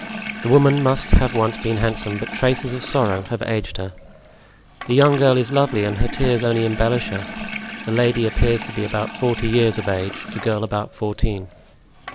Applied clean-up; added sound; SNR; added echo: none; Sink (filling or washing) / Water tap, faucet; 11 dB; none.